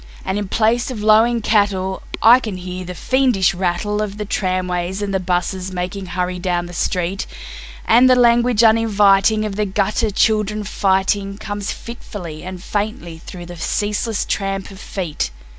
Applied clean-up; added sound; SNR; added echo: none; none; none; none.